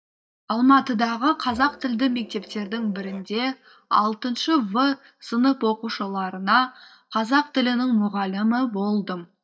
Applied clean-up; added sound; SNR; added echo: neural mask model DeepFilterNet 3.